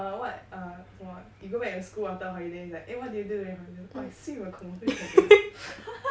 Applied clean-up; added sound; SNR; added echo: none; none; none; none.